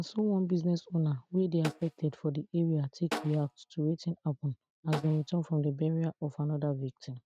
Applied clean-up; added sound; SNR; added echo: neural mask model RNNoise.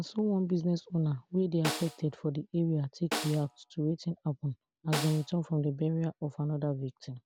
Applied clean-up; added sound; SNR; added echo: none; Snare drum; 10 dB; none.